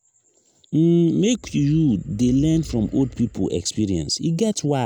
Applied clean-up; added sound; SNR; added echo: none; Animal; 17 dB; none.